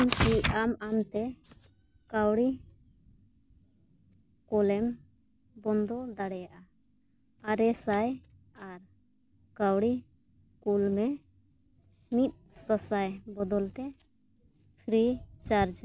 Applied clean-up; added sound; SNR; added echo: none; none; none; none.